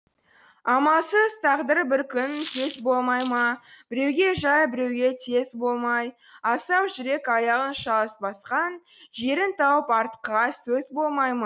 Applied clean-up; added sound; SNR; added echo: none; Coin (dropping); 9 dB; none.